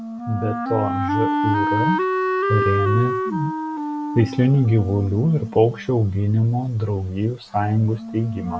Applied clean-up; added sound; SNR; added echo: none; Wind instrument, woodwind instrument; 4 dB; none.